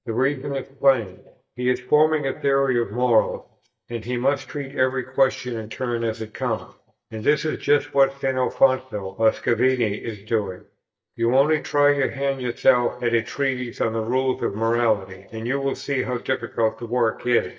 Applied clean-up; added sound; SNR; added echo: neural mask model DeepFilterNet 3.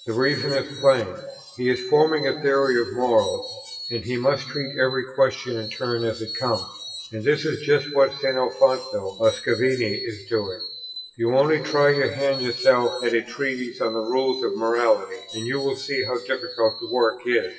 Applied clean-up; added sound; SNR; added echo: classical method WPE with log-MMSE.